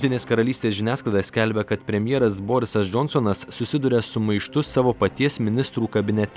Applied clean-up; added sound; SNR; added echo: none; none; none; none.